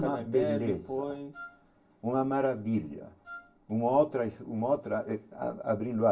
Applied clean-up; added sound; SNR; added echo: none; Wind instrument, woodwind instrument; 19 dB; reverberation time 0.2 s.